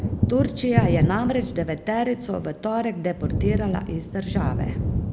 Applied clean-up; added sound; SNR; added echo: none; Thunder; 0 dB; none.